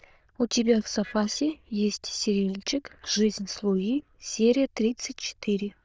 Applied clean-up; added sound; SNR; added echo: neural diffusion model UNIVERSE++.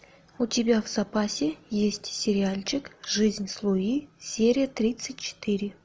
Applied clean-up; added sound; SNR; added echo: none; none; none; none.